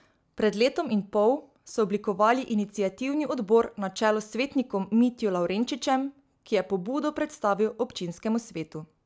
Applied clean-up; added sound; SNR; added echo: none; none; none; none.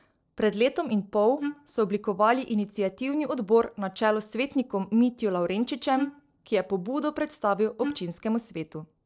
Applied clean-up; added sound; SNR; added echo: neural separator model SepFormer DNS4.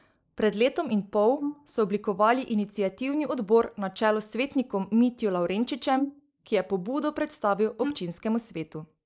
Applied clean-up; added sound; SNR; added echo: neural mask model Resemble Enhance denoiser.